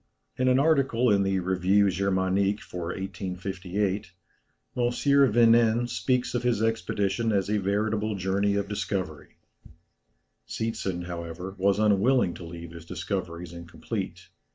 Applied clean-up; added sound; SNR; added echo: none; none; none; none.